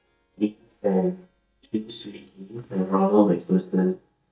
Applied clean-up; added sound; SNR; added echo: neural mask model DeepFilterNet 3.